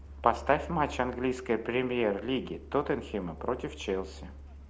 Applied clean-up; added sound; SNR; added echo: none; Truck; 15 dB; none.